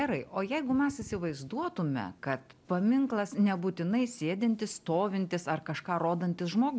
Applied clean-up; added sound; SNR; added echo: none; none; none; none.